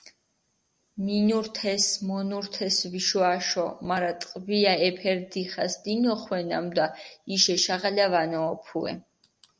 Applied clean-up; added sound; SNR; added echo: none; none; none; none.